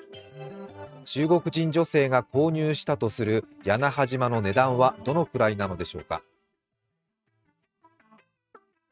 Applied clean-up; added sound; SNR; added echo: neural mask model RNNoise.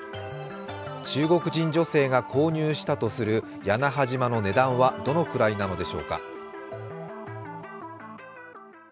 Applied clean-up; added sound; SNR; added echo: none; Wind instrument, woodwind instrument; 19 dB; none.